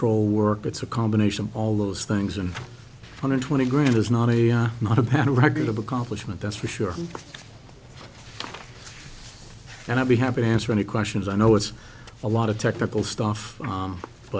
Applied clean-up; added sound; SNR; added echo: none; none; none; none.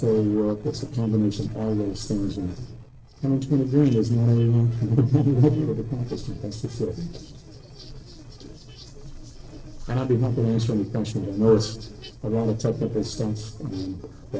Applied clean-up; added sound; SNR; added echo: neural separator model SepFormer DNS4.